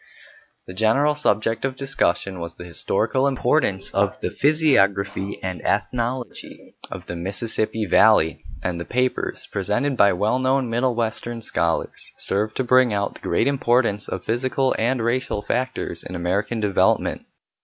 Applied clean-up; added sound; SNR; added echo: none; none; none; none.